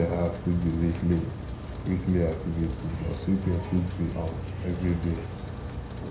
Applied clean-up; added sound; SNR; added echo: none; Rain; 5 dB; reverberation time 0.4 s.